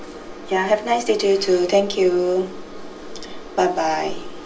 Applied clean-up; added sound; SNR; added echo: none; Crumpling, crinkling; 15 dB; reverberation time 0.2 s.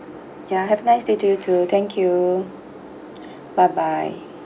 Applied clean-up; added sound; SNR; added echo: none; none; none; none.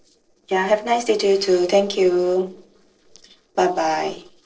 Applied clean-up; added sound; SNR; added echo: neural separator model SepFormer DNS4.